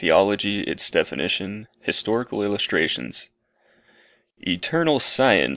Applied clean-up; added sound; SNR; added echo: none; none; none; none.